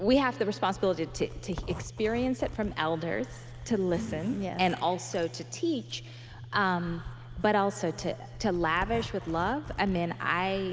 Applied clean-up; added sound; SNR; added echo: none; Zipper (clothing); 12 dB; none.